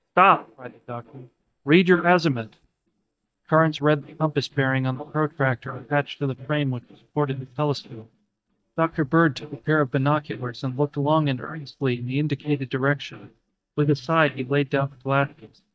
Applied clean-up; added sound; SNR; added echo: neural mask model DeepFilterNet 3.